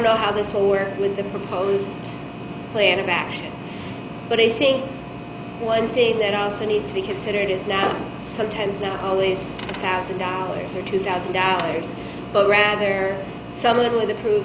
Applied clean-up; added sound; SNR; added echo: none; none; none; none.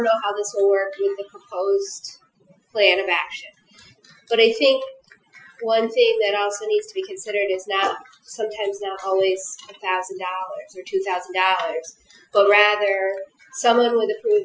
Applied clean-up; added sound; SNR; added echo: classical method Wiener filter.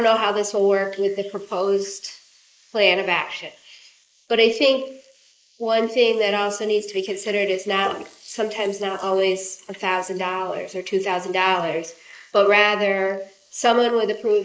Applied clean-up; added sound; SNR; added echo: neural mask model Resemble Enhance denoiser.